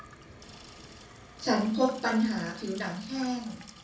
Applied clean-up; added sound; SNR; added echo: none; Sink (filling or washing) / Water tap, faucet; 17 dB; reverberation time 0.5 s.